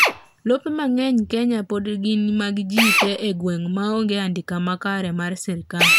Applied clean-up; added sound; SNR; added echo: none; Drill; 3 dB; none.